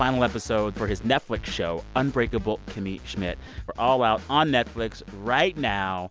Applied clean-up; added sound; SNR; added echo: none; none; none; none.